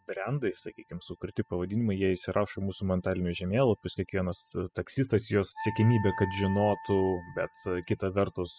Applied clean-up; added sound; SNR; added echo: classical method spectral subtraction.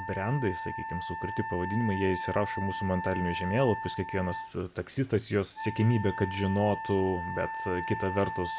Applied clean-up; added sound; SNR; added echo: none; Wind instrument, woodwind instrument; 7 dB; none.